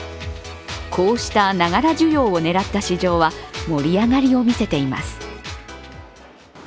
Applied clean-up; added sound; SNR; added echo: none; none; none; none.